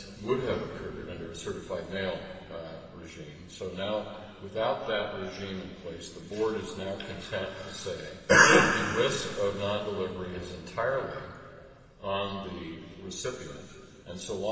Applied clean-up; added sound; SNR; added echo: none; none; none; reverberation time 2.5 s.